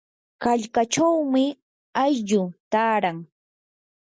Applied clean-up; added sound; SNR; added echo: none; none; none; none.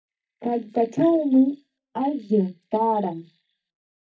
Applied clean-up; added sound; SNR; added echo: neural mask model DeepFilterNet 3.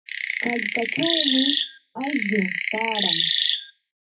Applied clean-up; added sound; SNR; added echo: classical method WPE with log-MMSE.